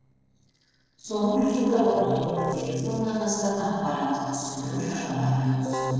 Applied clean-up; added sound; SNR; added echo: neural separator model SepFormer DNS4.